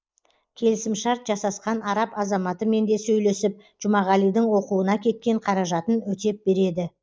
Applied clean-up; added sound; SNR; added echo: neural mask model Resemble Enhance denoiser.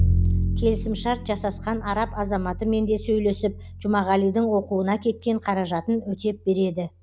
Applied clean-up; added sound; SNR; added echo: none; Bowed string instrument; 4 dB; none.